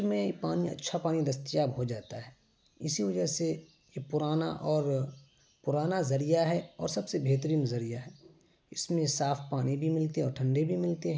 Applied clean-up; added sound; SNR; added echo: none; none; none; none.